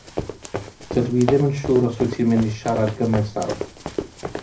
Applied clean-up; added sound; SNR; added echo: none; Run; 9 dB; reverberation time 0.4 s.